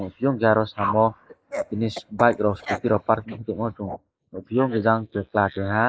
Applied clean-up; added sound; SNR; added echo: neural mask model Resemble Enhance denoiser.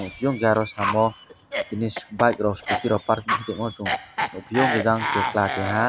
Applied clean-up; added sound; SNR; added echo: none; Cough; 4 dB; none.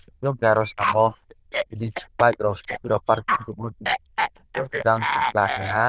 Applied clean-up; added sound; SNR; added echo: neural diffusion model UNIVERSE++.